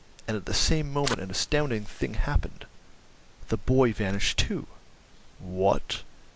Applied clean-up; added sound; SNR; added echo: neural mask model Resemble Enhance denoiser.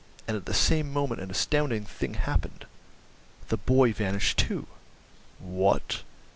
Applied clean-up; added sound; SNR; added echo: none; none; none; none.